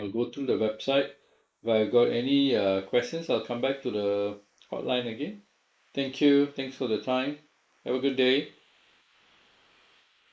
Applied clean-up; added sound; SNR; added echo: neural mask model Resemble Enhance denoiser.